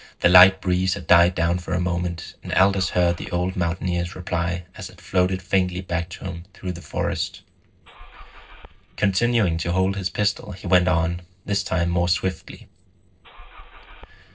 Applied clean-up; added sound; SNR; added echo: neural separator model SepFormer DNS4.